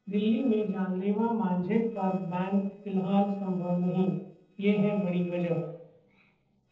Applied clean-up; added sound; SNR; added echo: neural separator model SepFormer DNS4.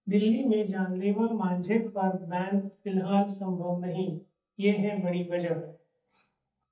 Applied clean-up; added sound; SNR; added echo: neural mask model DeepFilterNet 3.